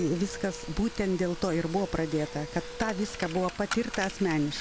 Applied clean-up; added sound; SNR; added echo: none; Domestic sounds, home sounds + Coin (dropping); 11 dB; none.